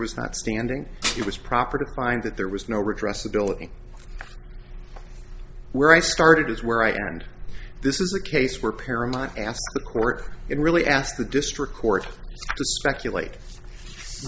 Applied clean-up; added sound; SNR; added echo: none; Dishes, pots, and pans; 8 dB; none.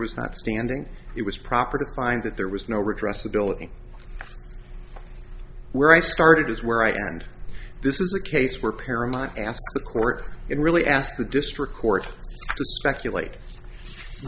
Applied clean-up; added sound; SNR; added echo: none; none; none; none.